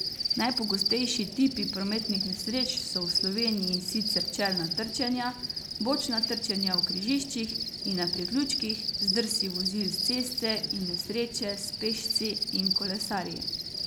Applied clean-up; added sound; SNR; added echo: none; Cricket; 0 dB; none.